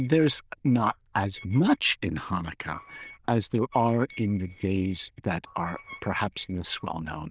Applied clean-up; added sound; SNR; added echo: neural diffusion model UNIVERSE++.